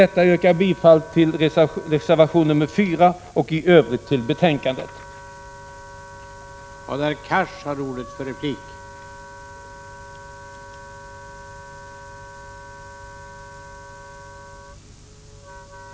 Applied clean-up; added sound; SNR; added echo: none; Wind instrument, woodwind instrument; 20 dB; none.